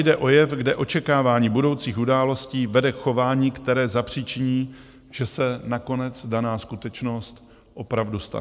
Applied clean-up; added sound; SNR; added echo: none; none; none; none.